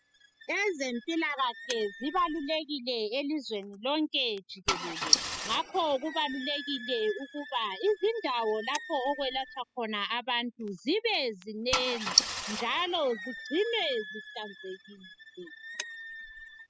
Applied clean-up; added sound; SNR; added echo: classical method spectral subtraction.